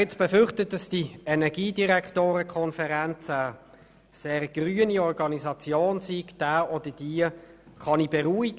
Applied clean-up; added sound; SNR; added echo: none; none; none; none.